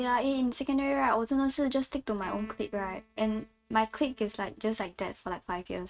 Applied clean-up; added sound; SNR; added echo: neural mask model RNNoise.